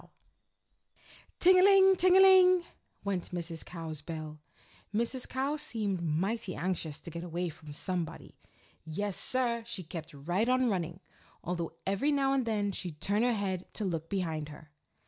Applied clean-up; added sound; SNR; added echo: none; none; none; none.